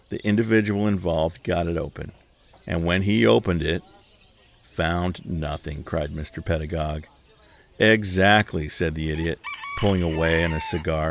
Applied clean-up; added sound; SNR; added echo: none; Bird / Chicken, rooster; 20 dB; none.